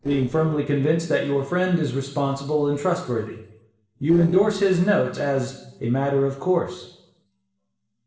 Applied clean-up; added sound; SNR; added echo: neural separator model SepFormer DNS4.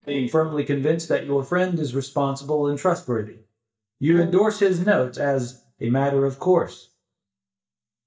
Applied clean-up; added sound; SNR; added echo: neural mask model DeepFilterNet 3.